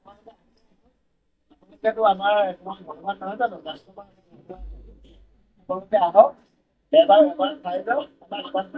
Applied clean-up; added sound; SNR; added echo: neural mask model DeepFilterNet 3.